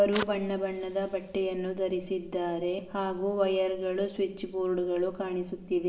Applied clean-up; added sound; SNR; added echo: none; Fire; 17 dB; reverberation time 0.9 s.